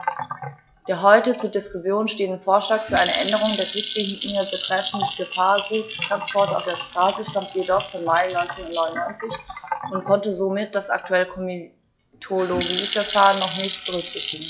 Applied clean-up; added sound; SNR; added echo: classical method log-MMSE.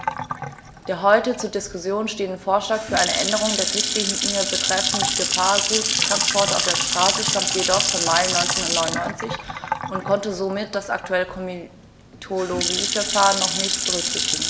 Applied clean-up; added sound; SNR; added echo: none; Sink (filling or washing) / Water tap, faucet / Splash, splatter; 0 dB; none.